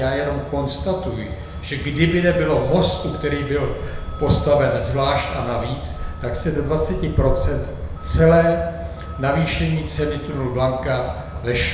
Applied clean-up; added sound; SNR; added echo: none; Truck; 9 dB; reverberation time 1.0 s.